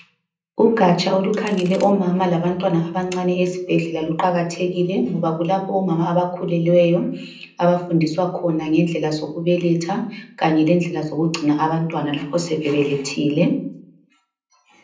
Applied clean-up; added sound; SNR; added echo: none; Crack; 20 dB; reverberation time 0.6 s.